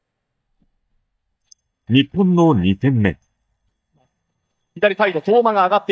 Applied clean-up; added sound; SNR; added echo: neural mask model DeepFilterNet 3.